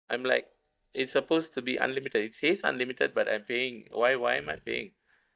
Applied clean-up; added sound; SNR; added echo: neural mask model DeepFilterNet 3.